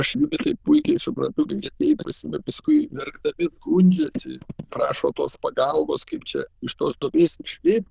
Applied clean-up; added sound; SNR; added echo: neural diffusion model UNIVERSE++.